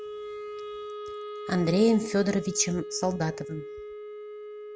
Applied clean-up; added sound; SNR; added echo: none; Wind instrument, woodwind instrument; 9 dB; none.